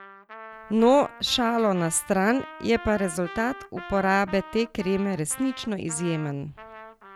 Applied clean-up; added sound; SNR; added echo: none; Trumpet; 17 dB; none.